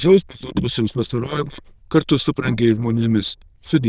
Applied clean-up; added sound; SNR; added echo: neural diffusion model UNIVERSE++.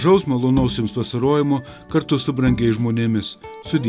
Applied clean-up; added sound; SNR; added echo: none; Bowed string instrument; 14 dB; none.